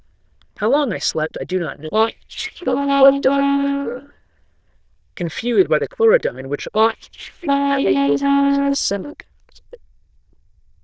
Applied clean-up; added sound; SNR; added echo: neural diffusion model UNIVERSE++.